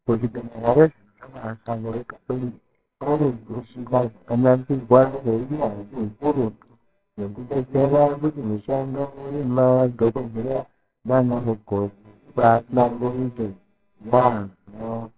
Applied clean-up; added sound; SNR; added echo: neural separator model SepFormer WHAMR!.